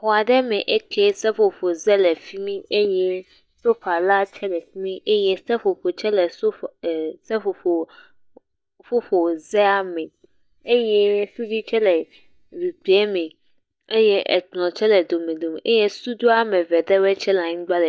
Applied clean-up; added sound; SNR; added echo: neural mask model DeepFilterNet 3.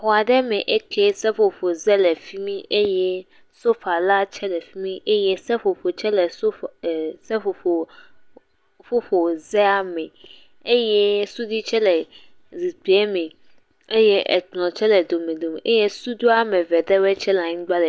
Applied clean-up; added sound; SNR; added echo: none; none; none; none.